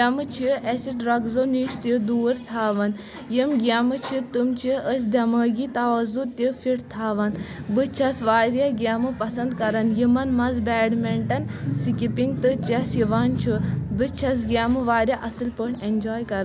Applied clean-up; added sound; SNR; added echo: none; none; none; none.